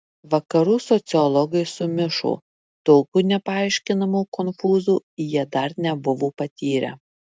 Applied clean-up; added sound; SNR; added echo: none; none; none; none.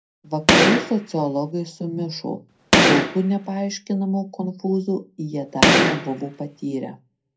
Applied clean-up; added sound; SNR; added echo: none; Gunshot, gunfire; -5 dB; reverberation time 0.2 s.